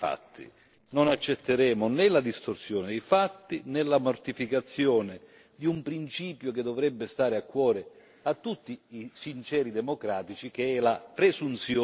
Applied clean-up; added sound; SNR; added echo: neural separator model SepFormer DNS4.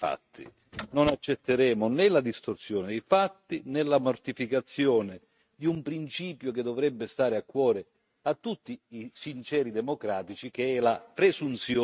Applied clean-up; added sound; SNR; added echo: neural mask model RNNoise.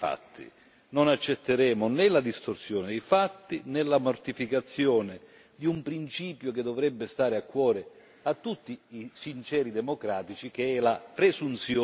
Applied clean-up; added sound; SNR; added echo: none; none; none; none.